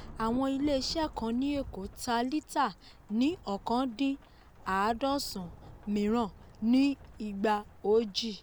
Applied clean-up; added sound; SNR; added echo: none; Rain / Thunderstorm; 17 dB; none.